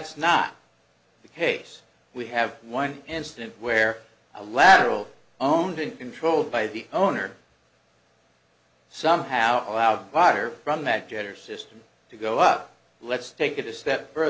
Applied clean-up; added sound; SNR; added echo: none; none; none; none.